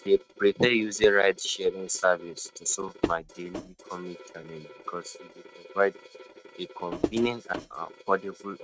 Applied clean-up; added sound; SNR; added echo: neural mask model RNNoise.